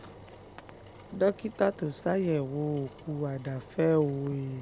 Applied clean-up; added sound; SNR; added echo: none; Engine; 19 dB; none.